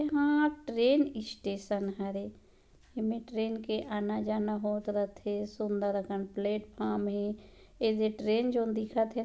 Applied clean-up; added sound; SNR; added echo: none; none; none; none.